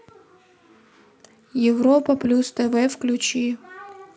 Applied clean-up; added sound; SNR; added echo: none; none; none; none.